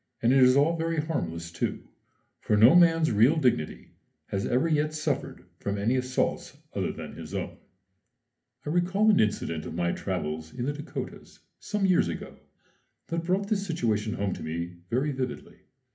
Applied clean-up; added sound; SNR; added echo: none; none; none; reverberation time 0.3 s.